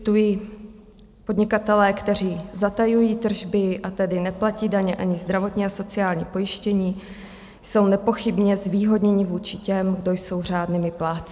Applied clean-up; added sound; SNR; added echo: none; none; none; none.